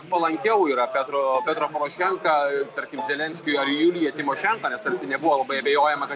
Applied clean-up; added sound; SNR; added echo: none; Bowed string instrument; 16 dB; none.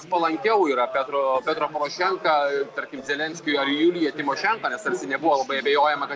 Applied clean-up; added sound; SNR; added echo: neural separator model SepFormer DNS4.